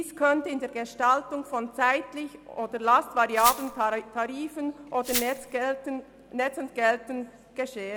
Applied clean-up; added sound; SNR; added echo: none; Glass; 7 dB; none.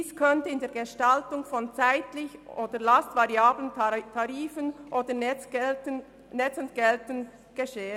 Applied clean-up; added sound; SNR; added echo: none; none; none; none.